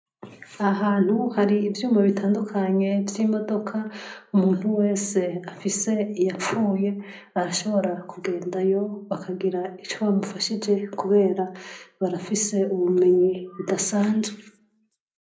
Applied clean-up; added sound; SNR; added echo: none; none; none; reverberation time 0.4 s.